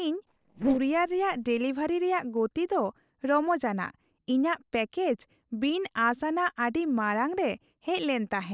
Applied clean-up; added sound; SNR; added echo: neural separator model SepFormer DNS4.